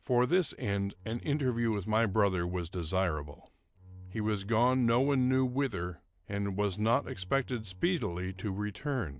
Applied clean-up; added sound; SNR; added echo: none; Bowed string instrument; 18 dB; none.